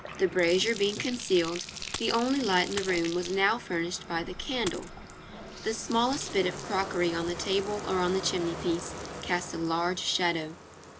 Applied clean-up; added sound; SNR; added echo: none; Bathtub (filling or washing) + Coin (dropping); 11 dB; none.